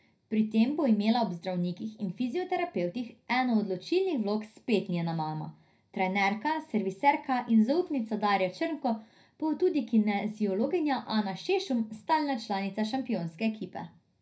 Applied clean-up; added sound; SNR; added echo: none; none; none; reverberation time 0.4 s.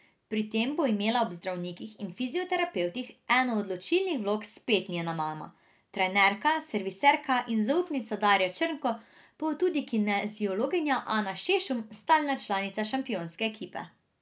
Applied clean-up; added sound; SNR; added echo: none; none; none; none.